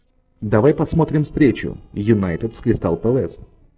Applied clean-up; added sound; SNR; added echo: neural separator model SepFormer DNS4.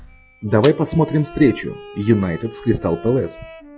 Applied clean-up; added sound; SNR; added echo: classical method log-MMSE.